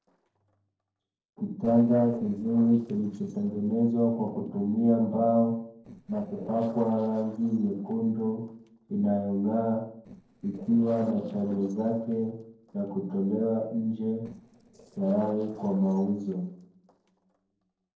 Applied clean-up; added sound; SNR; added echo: neural separator model SepFormer DNS4.